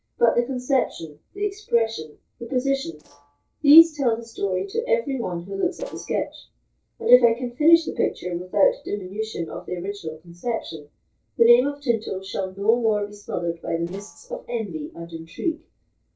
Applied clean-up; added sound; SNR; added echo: neural separator model SepFormer DNS4.